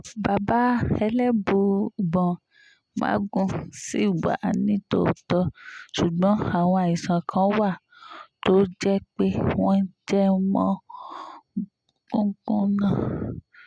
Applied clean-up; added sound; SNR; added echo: none; none; none; none.